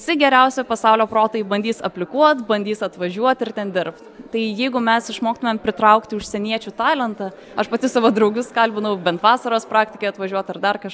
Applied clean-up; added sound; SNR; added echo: none; none; none; none.